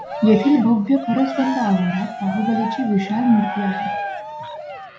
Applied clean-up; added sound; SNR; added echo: none; Cheering; 9 dB; reverberation time 0.5 s.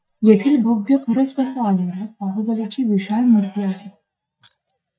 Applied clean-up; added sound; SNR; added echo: neural mask model DeepFilterNet 3.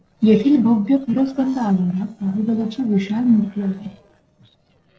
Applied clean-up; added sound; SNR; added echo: neural separator model SepFormer DNS4.